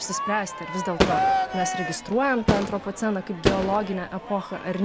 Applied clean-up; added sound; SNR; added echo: none; Crowd / Fireworks; 0 dB; none.